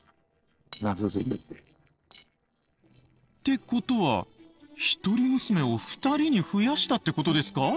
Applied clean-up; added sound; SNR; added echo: neural separator model SepFormer DNS4.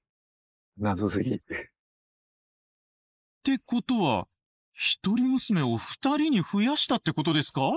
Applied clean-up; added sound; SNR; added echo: neural mask model Resemble Enhance denoiser.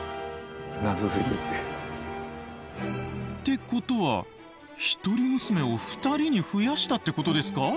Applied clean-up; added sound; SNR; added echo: none; none; none; none.